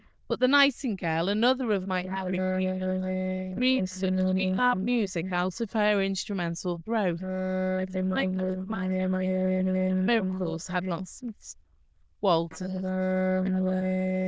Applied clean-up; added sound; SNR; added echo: neural diffusion model UNIVERSE++.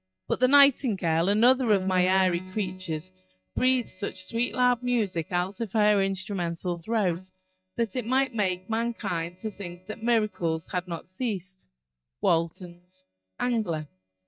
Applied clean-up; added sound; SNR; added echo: neural mask model DeepFilterNet 3.